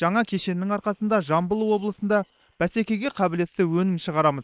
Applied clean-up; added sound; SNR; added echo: neural separator model SepFormer WHAM!.